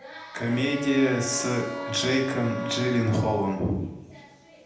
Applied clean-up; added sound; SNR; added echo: none; Bowed string instrument; 10 dB; reverberation time 0.8 s.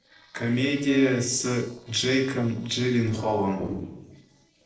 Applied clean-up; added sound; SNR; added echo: neural separator model SepFormer DNS4.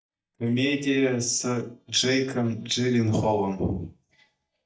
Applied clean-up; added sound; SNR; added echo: neural mask model DeepFilterNet 3.